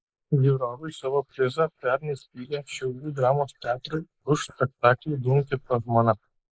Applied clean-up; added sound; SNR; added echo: neural mask model Resemble Enhance denoiser.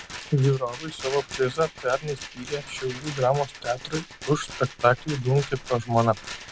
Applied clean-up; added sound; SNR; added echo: none; Rattle; 13 dB; none.